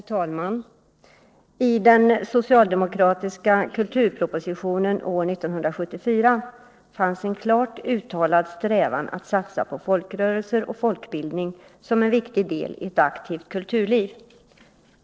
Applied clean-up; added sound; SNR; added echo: neural separator model SepFormer DNS4.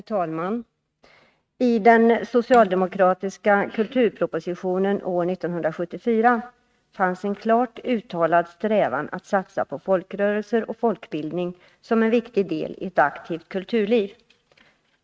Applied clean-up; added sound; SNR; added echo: neural mask model RNNoise.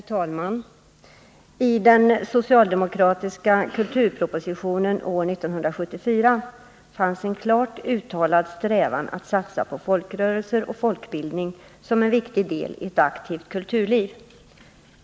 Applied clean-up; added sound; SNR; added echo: none; none; none; none.